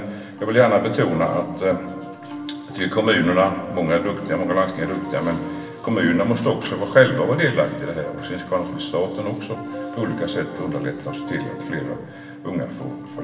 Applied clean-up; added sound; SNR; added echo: none; Piano; 10 dB; reverberation time 1.0 s.